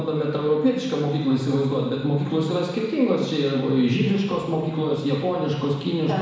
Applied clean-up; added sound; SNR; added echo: none; none; none; reverberation time 1.1 s.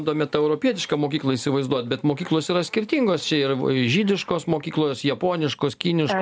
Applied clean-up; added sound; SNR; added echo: none; none; none; none.